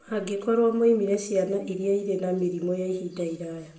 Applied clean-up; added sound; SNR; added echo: none; none; none; reverberation time 0.7 s.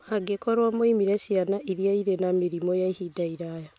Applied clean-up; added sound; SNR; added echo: none; none; none; none.